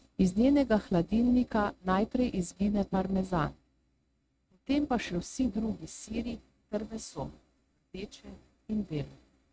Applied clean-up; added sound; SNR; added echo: neural mask model RNNoise.